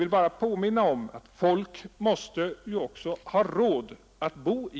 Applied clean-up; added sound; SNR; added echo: none; none; none; none.